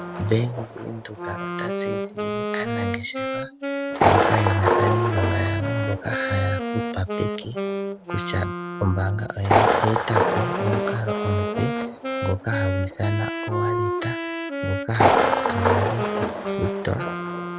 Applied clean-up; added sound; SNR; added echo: none; Thunder + Wind instrument, woodwind instrument; -2 dB; none.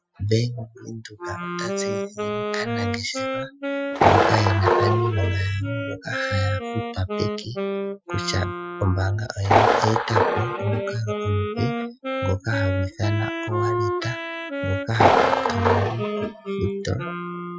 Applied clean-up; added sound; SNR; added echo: classical method Wiener filter.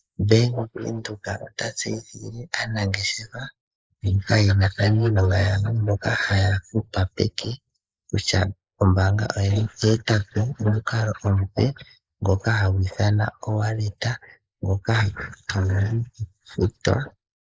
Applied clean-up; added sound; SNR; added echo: neural mask model Resemble Enhance denoiser.